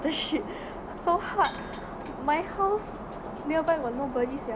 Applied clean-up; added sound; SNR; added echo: none; Shatter; 8 dB; none.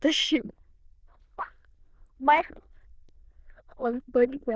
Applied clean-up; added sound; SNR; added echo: neural diffusion model UNIVERSE++.